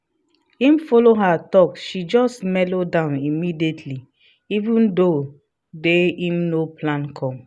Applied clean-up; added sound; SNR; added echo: none; none; none; none.